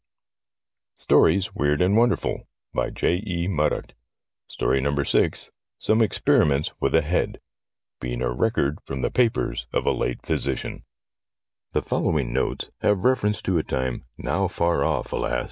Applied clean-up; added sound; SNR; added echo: none; none; none; none.